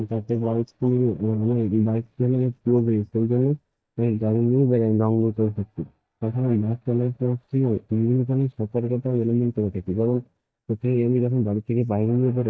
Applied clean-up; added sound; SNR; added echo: neural mask model DeepFilterNet 3.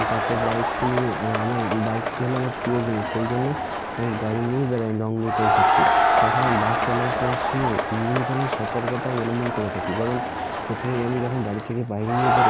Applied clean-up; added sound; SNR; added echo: none; Crowd; -2 dB; none.